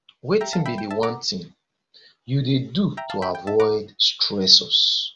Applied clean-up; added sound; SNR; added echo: none; Ringtone / Keyboard (musical); 14 dB; none.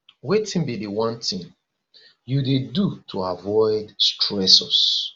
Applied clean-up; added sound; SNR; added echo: none; none; none; none.